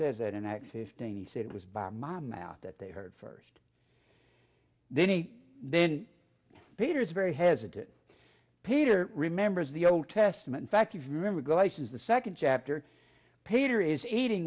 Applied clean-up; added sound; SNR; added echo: none; none; none; none.